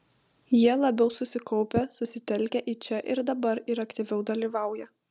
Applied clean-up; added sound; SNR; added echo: none; none; none; none.